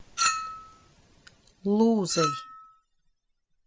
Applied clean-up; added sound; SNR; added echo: classical method spectral subtraction.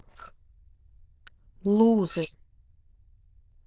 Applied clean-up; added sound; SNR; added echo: neural diffusion model UNIVERSE++.